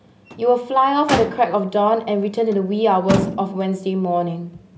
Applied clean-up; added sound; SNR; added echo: none; Motor vehicle (road); 10 dB; none.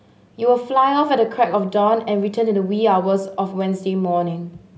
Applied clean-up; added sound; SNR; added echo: none; none; none; none.